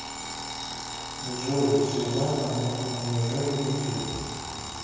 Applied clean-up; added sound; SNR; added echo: none; Alarm; 7 dB; reverberation time 2.2 s.